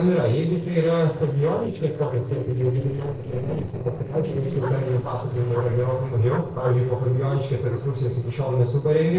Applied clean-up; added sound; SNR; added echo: neural separator model SepFormer DNS4.